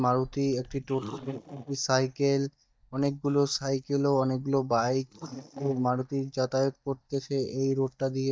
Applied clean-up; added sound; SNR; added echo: neural mask model DeepFilterNet 3.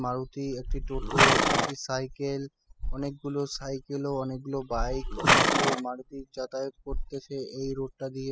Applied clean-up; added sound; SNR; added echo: classical method spectral subtraction.